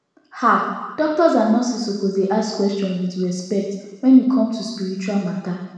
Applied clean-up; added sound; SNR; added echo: none; none; none; reverberation time 1.1 s.